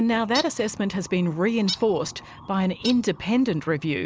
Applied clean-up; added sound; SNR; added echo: none; Bird; 14 dB; none.